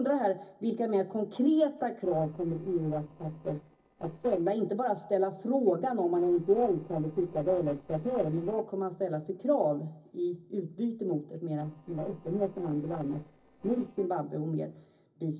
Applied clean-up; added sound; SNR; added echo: neural separator model SepFormer DNS4.